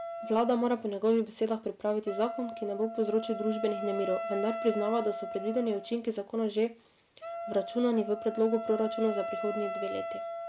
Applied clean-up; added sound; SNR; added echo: none; Wind instrument, woodwind instrument; 8 dB; none.